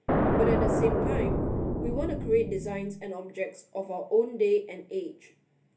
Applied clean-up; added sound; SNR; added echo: none; Explosion; -3 dB; reverberation time 0.3 s.